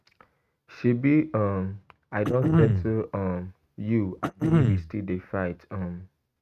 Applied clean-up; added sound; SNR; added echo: neural mask model RNNoise.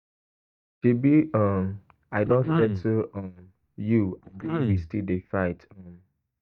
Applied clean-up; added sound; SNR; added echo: neural mask model DeepFilterNet 3.